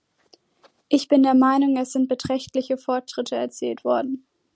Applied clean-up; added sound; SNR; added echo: none; none; none; none.